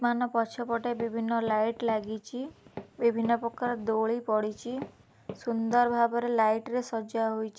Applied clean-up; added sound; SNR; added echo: none; Walk, footsteps; 17 dB; none.